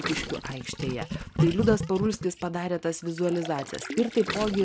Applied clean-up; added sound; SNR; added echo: none; Gurgling; 5 dB; none.